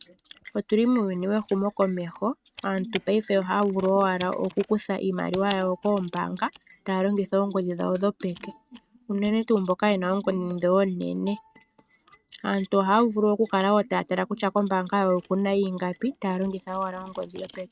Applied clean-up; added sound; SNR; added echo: neural mask model RNNoise.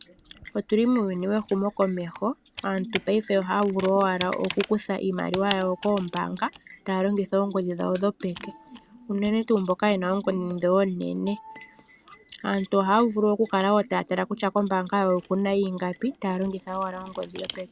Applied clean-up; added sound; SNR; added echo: none; Computer keyboard; 18 dB; none.